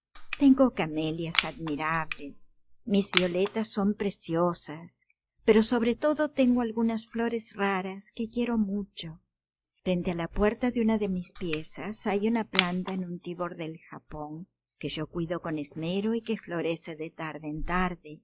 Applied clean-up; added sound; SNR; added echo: classical method log-MMSE.